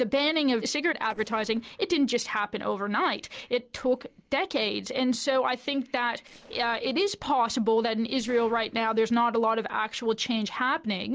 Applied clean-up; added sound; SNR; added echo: neural separator model SepFormer DNS4.